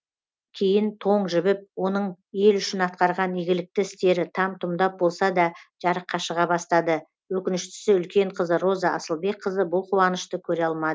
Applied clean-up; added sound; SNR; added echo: none; none; none; none.